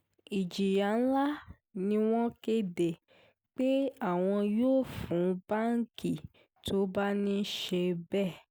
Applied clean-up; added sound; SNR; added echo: none; none; none; none.